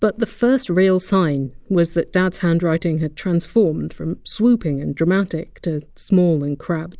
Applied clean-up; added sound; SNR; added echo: none; none; none; none.